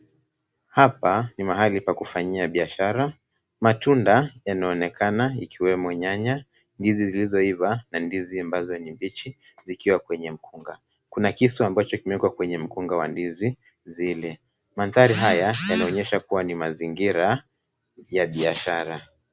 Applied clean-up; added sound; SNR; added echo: none; none; none; none.